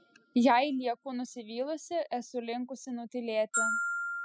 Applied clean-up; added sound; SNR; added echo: classical method spectral subtraction.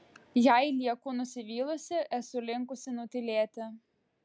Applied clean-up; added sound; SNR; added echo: none; none; none; none.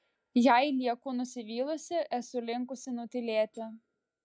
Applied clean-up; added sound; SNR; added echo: neural mask model DeepFilterNet 3.